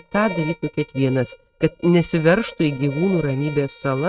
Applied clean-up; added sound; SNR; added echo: neural mask model RNNoise.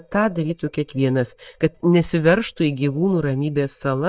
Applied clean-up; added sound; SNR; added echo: neural mask model DeepFilterNet 3.